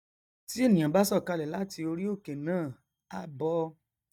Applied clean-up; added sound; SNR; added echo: neural mask model DeepFilterNet 3.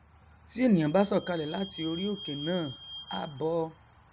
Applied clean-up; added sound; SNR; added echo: none; Squeak / Vehicle; 14 dB; none.